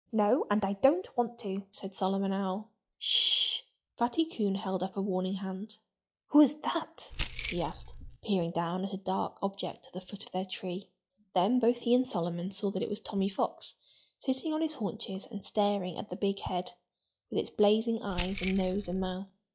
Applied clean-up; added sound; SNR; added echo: classical method log-MMSE.